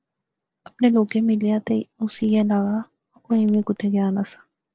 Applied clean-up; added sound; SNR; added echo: neural separator model SepFormer DNS4.